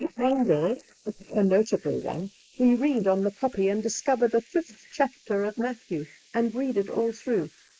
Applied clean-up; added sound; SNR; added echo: neural mask model Resemble Enhance denoiser.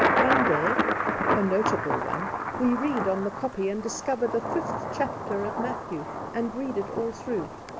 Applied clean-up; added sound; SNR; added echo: none; Thunder; -1 dB; none.